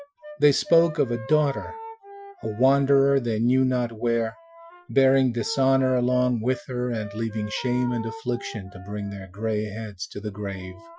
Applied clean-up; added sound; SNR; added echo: classical method Wiener filter.